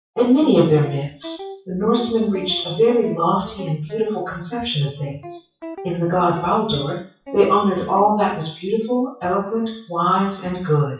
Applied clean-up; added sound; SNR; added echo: classical method WPE with log-MMSE.